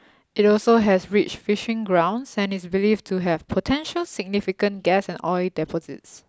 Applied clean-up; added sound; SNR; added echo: none; none; none; none.